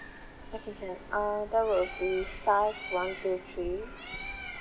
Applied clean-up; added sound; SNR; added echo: none; Bird; 10 dB; none.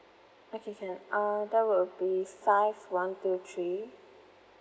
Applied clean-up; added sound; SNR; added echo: none; none; none; none.